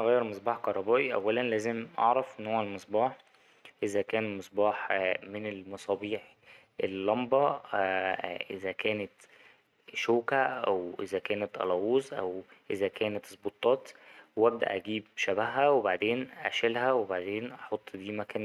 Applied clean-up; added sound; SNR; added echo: none; none; none; none.